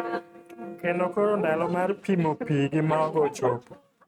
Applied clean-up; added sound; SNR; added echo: neural mask model RNNoise.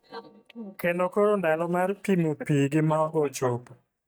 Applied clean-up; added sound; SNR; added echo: neural mask model DeepFilterNet 3.